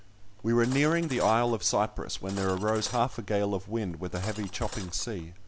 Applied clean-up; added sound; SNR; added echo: none; Cutlery, silverware; 17 dB; none.